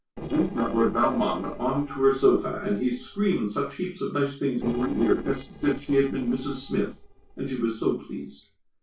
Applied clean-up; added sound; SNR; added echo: neural separator model SepFormer DNS4.